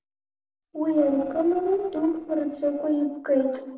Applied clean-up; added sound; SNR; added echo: neural separator model SepFormer DNS4.